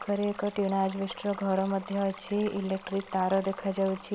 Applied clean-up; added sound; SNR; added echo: none; Stream; 17 dB; none.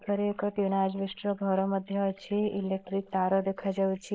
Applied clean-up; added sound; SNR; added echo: neural mask model Resemble Enhance denoiser.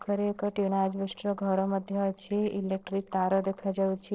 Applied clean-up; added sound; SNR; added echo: neural separator model SepFormer DNS4.